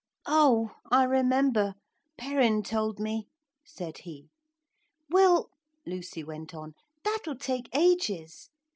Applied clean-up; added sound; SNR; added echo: none; none; none; none.